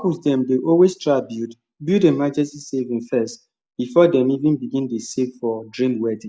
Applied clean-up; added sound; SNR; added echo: none; none; none; none.